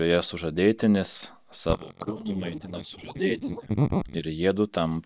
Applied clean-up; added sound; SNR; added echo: neural mask model DeepFilterNet 3.